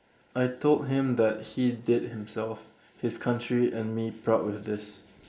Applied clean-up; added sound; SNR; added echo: neural mask model Resemble Enhance denoiser.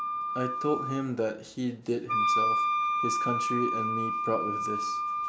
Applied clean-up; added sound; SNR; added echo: none; Wind instrument, woodwind instrument; -3 dB; none.